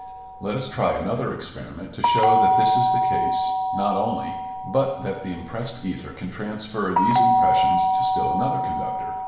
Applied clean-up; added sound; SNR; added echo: none; Doorbell; -4 dB; reverberation time 0.9 s.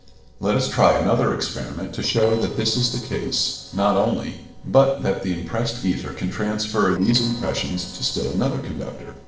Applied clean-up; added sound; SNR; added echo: neural separator model SepFormer DNS4.